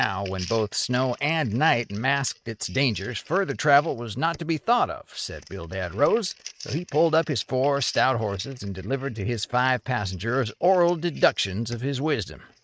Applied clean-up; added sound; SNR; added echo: neural mask model RNNoise.